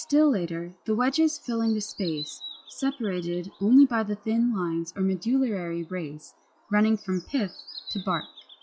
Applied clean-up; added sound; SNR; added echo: classical method log-MMSE.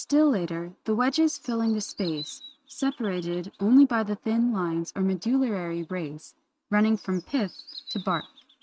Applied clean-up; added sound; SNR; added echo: neural mask model RNNoise.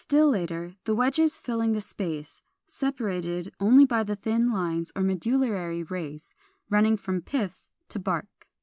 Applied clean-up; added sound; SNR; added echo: none; none; none; none.